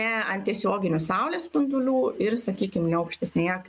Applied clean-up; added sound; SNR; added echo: none; none; none; none.